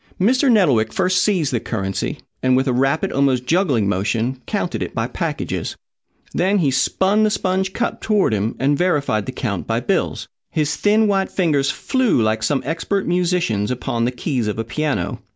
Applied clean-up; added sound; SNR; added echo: none; none; none; none.